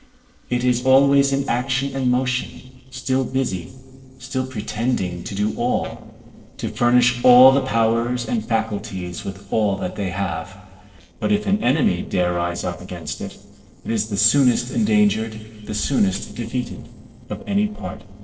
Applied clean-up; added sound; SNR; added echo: neural separator model SepFormer DNS4.